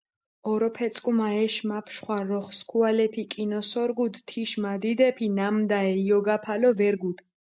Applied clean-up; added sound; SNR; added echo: none; none; none; none.